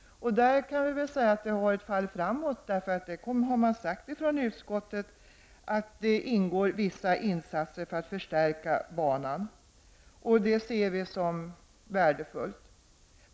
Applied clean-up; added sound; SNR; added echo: none; none; none; none.